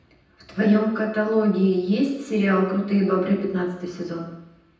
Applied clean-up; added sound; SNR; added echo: none; none; none; reverberation time 0.9 s.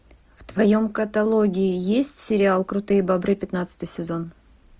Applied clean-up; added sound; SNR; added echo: none; none; none; none.